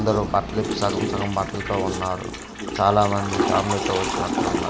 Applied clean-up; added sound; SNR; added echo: none; Toilet flush / Water; 3 dB; none.